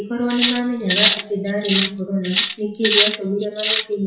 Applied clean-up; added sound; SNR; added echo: classical method WPE with log-MMSE.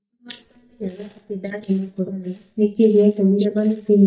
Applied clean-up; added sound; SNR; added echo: neural mask model DeepFilterNet 3.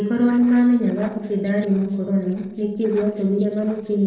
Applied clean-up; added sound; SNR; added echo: neural separator model SepFormer DNS4.